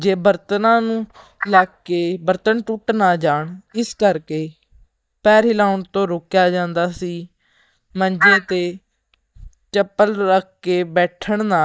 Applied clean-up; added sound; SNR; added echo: neural mask model DeepFilterNet 3.